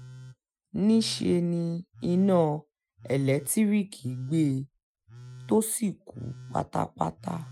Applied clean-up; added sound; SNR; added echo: classical method Wiener filter.